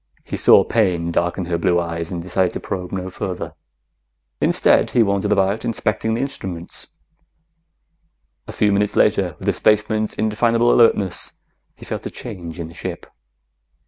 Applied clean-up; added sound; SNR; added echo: none; none; none; none.